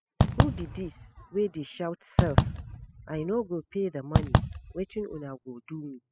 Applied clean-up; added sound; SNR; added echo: classical method spectral subtraction.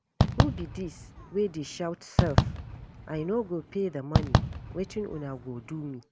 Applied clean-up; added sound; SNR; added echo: none; Fireworks; -4 dB; none.